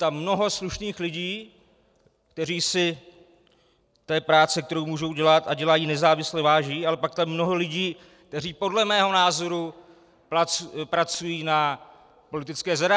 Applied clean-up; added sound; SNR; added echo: none; none; none; none.